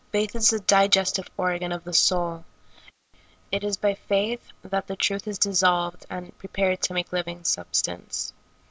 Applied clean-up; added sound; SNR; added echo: none; none; none; none.